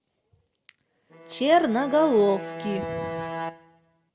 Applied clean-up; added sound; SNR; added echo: none; Bowed string instrument; 9 dB; reverberation time 0.3 s.